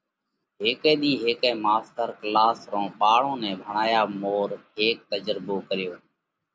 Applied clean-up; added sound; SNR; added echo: none; none; none; none.